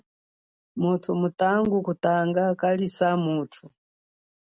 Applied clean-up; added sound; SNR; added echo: none; none; none; none.